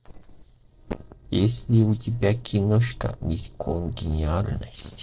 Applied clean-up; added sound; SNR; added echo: neural separator model SepFormer DNS4.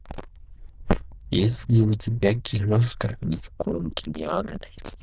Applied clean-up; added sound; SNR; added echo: neural diffusion model UNIVERSE++.